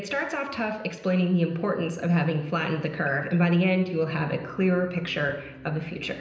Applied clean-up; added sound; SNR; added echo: none; none; none; reverberation time 0.9 s.